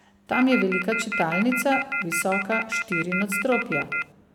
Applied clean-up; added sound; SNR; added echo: none; Telephone; 3 dB; none.